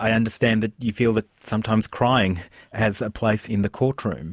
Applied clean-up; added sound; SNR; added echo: none; none; none; none.